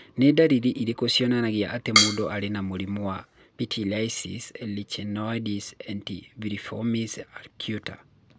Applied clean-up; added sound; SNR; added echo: none; Drum kit; 0 dB; none.